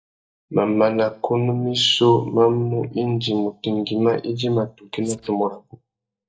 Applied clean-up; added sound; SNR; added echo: neural mask model DeepFilterNet 3.